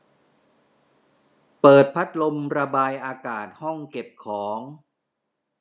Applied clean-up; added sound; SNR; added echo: none; none; none; none.